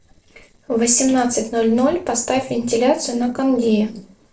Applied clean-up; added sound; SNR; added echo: neural separator model SepFormer DNS4.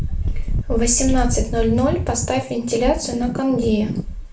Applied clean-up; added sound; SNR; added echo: none; Wind; 2 dB; reverberation time 0.3 s.